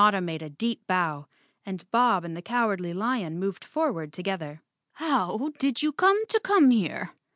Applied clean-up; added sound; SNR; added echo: none; none; none; none.